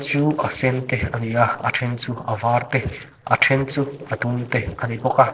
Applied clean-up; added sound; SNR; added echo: neural separator model SepFormer DNS4.